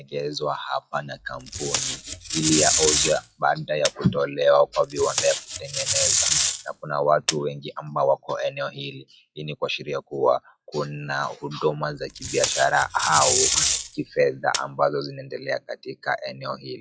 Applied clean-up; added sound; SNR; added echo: classical method log-MMSE.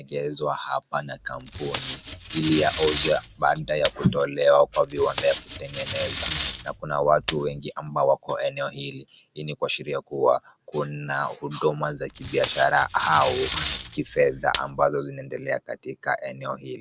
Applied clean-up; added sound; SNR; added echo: none; Packing tape, duct tape; 1 dB; none.